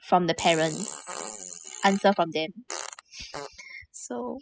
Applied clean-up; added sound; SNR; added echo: classical method spectral subtraction.